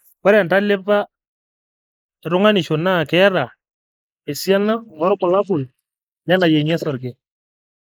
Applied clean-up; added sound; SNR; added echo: neural mask model Resemble Enhance denoiser.